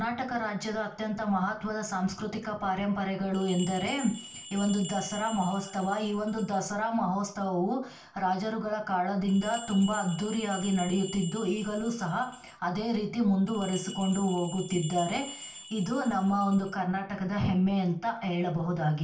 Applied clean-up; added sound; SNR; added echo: none; Bell; 14 dB; reverberation time 0.3 s.